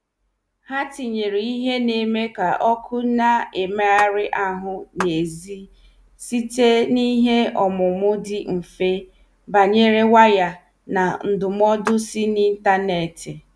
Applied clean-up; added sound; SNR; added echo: none; Clapping; 11 dB; none.